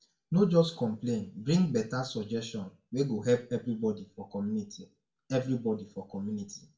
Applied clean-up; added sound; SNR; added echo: none; none; none; reverberation time 0.3 s.